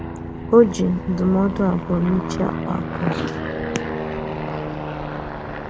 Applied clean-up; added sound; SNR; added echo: none; Aircraft; 5 dB; none.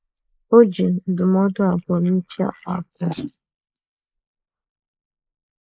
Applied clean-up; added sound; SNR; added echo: neural mask model Resemble Enhance denoiser.